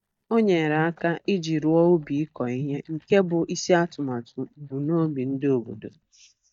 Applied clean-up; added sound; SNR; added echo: neural mask model DeepFilterNet 3.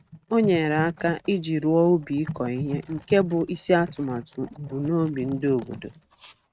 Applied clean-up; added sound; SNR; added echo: neural mask model RNNoise.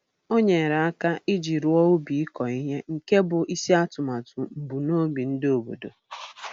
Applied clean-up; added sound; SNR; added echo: none; none; none; none.